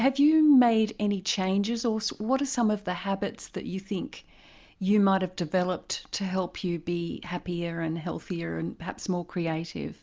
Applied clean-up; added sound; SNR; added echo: none; none; none; none.